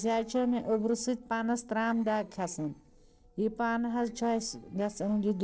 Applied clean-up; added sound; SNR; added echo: neural separator model SepFormer DNS4.